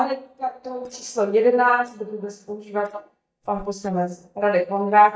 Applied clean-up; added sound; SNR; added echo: neural mask model DeepFilterNet 3.